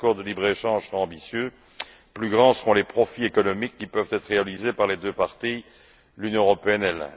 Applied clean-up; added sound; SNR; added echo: none; none; none; none.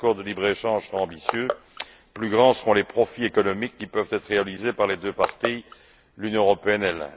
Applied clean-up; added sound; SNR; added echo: none; Crushing; 13 dB; none.